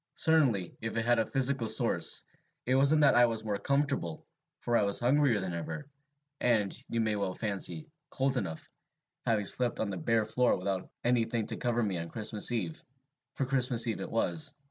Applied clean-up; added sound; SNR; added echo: none; none; none; none.